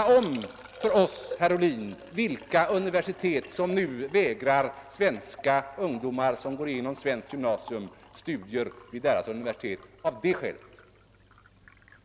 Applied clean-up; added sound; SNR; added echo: none; Liquid; 20 dB; none.